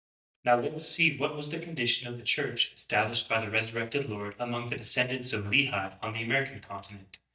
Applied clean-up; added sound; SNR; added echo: neural mask model DeepFilterNet 3.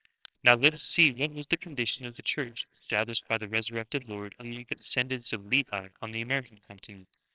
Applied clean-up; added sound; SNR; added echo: neural separator model SepFormer WHAMR!.